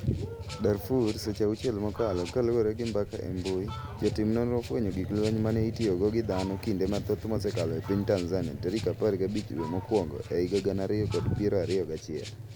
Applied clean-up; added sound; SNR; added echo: none; Fowl + Rattle (instrument); 19 dB; none.